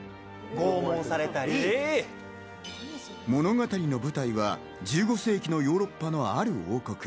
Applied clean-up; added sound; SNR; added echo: none; none; none; none.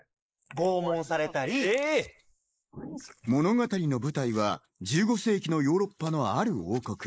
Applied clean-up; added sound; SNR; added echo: neural mask model Resemble Enhance denoiser.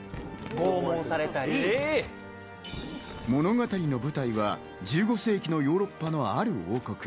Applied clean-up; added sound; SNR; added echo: none; Explosion + Tearing; 18 dB; none.